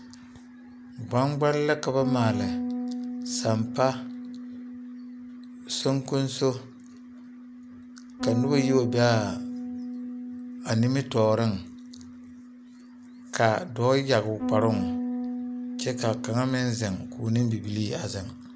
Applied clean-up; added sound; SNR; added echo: none; Bass guitar; 7 dB; none.